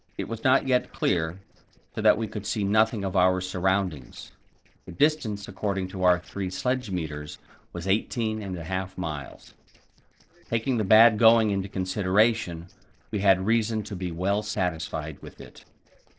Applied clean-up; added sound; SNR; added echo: neural separator model SepFormer DNS4.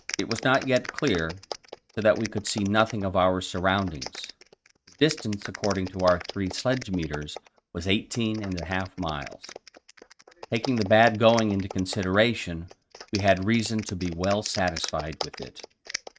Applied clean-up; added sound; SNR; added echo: neural mask model RNNoise.